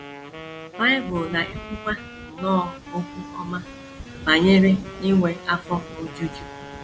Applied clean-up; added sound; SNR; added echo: none; Wind instrument, woodwind instrument; 15 dB; none.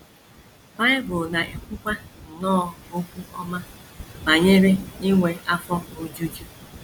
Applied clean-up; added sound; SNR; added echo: none; none; none; none.